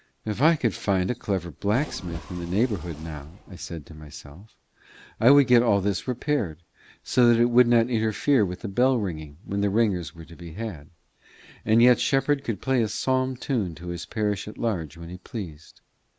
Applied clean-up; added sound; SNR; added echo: none; Splash, splatter; 16 dB; none.